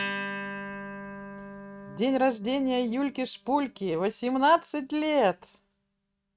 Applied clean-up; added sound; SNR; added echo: neural mask model RNNoise.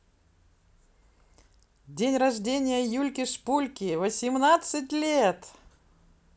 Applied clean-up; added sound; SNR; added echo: none; none; none; none.